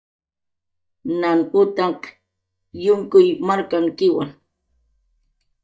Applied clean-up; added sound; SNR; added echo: neural mask model DeepFilterNet 3.